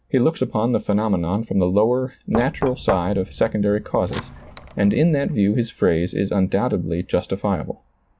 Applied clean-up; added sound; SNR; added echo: none; Knock; 12 dB; none.